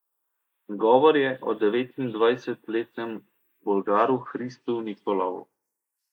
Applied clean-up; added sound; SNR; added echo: neural mask model Resemble Enhance denoiser.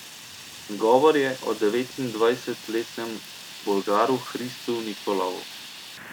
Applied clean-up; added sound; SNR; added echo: none; Fire; 15 dB; none.